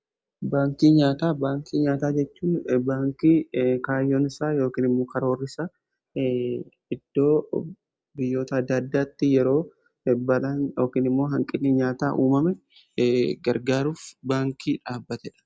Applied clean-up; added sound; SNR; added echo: none; none; none; none.